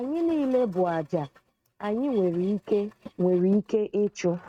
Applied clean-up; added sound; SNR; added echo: neural mask model RNNoise.